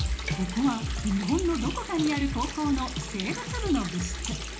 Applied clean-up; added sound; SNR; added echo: none; Water tap, faucet; 10 dB; reverberation time 0.4 s.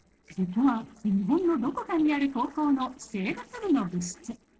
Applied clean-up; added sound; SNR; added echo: neural separator model SepFormer DNS4.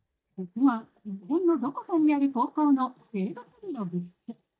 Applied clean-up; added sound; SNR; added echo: neural mask model DeepFilterNet 3.